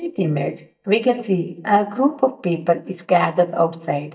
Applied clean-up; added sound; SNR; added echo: neural mask model DeepFilterNet 3.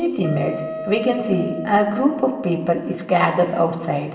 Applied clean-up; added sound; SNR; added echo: none; Wind instrument, woodwind instrument; 11 dB; reverberation time 2.0 s.